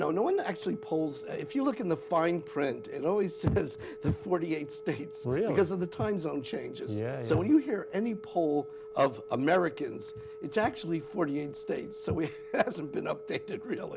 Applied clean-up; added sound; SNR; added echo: none; Telephone; 14 dB; none.